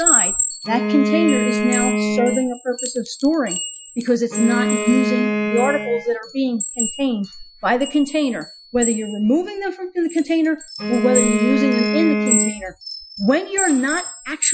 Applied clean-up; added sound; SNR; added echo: classical method Wiener filter.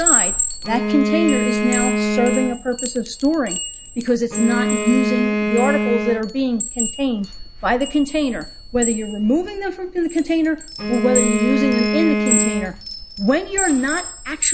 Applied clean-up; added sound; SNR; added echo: none; Bowed string instrument + Chime; 1 dB; none.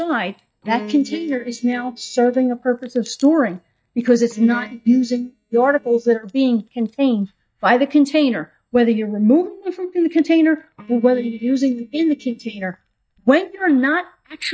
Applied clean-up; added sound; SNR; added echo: neural mask model DeepFilterNet 3.